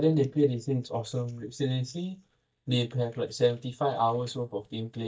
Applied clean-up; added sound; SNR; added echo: neural mask model DeepFilterNet 3.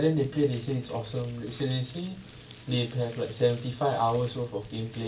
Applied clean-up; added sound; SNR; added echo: none; Crumpling, crinkling; 20 dB; reverberation time 0.2 s.